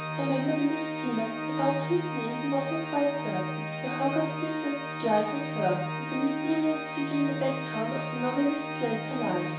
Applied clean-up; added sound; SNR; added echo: none; Organ; 3 dB; reverberation time 0.6 s.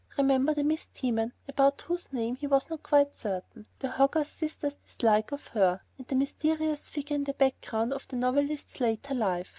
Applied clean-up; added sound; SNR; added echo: none; none; none; none.